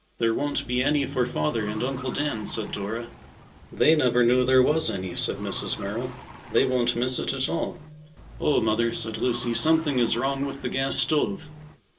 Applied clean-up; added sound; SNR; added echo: none; Car; 17 dB; reverberation time 0.2 s.